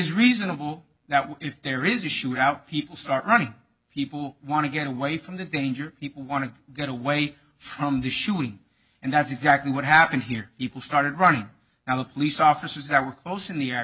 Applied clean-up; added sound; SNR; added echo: none; none; none; none.